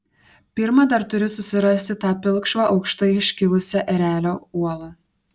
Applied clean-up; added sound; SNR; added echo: none; none; none; none.